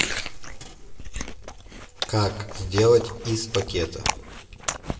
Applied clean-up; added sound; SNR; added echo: none; Chewing, mastication; 6 dB; reverberation time 2.0 s.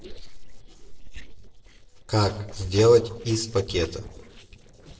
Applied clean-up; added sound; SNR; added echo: neural separator model SepFormer DNS4.